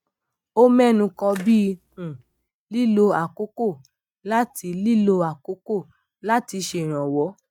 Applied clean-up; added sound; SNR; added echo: neural mask model RNNoise.